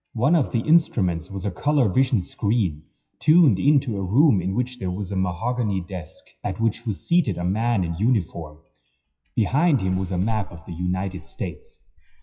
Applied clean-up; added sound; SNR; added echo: classical method WPE with log-MMSE.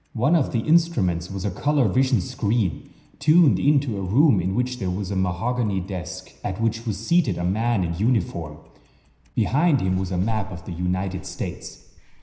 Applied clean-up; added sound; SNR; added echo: none; Clock; 17 dB; reverberation time 0.9 s.